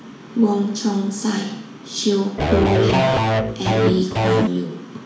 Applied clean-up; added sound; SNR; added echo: none; Electric guitar / Bass guitar; -4 dB; reverberation time 0.7 s.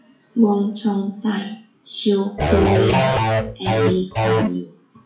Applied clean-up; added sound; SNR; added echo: classical method WPE with log-MMSE.